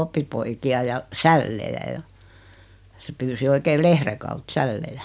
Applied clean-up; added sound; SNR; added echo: none; none; none; none.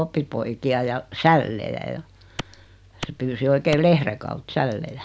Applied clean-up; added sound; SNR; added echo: none; Clapping; 11 dB; none.